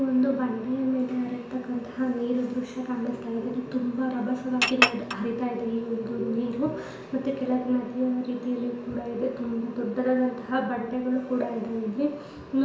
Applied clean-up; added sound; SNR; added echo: none; Chink, clink; -1 dB; reverberation time 0.7 s.